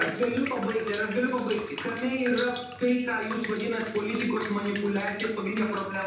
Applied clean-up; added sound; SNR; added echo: none; Drip; 9 dB; reverberation time 0.8 s.